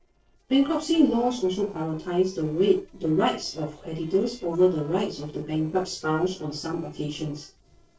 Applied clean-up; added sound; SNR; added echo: neural separator model SepFormer DNS4.